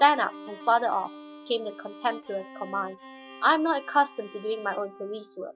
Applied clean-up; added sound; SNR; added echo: none; Bowed string instrument; 18 dB; none.